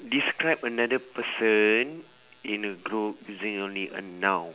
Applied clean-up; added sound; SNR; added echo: none; none; none; none.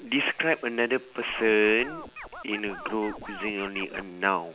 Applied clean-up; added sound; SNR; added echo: none; Scratching (performance technique); 14 dB; none.